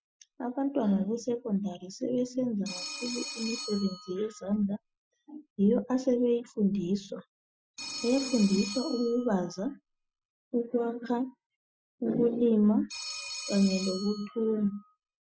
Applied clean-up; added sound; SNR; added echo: classical method Wiener filter.